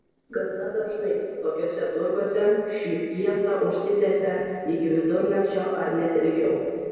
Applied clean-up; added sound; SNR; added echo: neural separator model SepFormer DNS4.